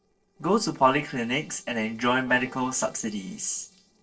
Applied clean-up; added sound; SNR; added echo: neural separator model SepFormer DNS4.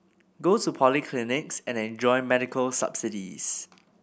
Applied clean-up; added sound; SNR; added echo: none; none; none; none.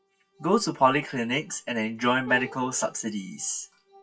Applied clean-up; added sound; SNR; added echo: classical method WPE with log-MMSE.